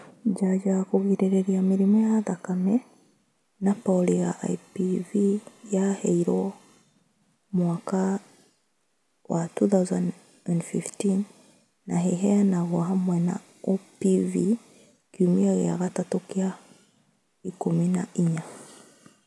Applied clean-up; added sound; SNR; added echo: none; none; none; none.